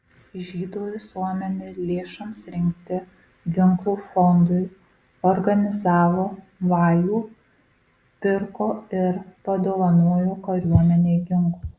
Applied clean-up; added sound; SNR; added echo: none; none; none; none.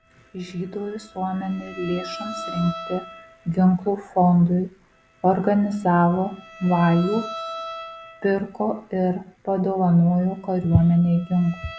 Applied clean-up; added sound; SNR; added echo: none; Bowed string instrument; 17 dB; none.